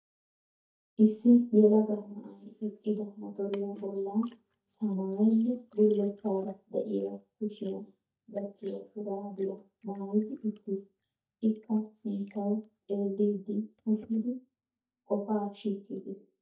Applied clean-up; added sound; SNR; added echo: neural mask model DeepFilterNet 3.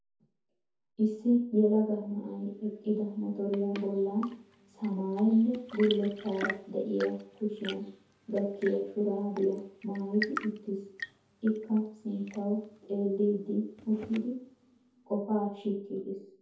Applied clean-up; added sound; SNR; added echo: none; Tap / Fill (with liquid) / Trickle, dribble / Chirp, tweet / Engine; 16 dB; reverberation time 0.6 s.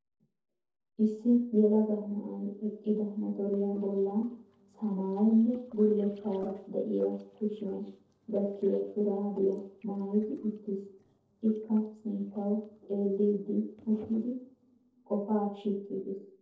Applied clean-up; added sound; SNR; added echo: neural separator model SepFormer DNS4.